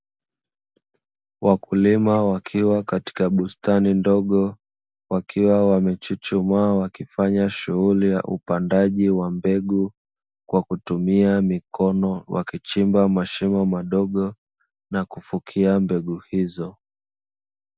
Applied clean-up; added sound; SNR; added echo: none; none; none; none.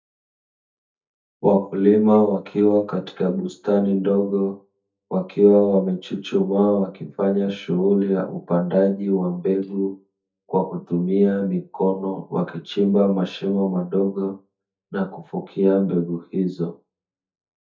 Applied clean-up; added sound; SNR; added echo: neural mask model DeepFilterNet 3.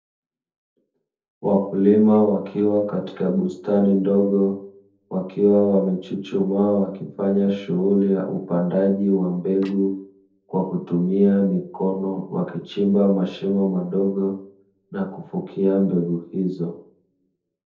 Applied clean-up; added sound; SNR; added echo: neural separator model SepFormer DNS4.